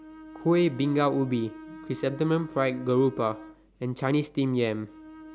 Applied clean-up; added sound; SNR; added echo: none; Bowed string instrument; 17 dB; none.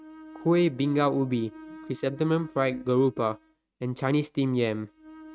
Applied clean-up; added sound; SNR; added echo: neural mask model RNNoise.